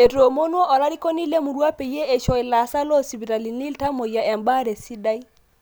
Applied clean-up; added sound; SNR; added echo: none; none; none; none.